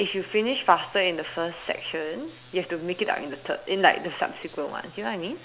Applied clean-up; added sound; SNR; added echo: none; none; none; none.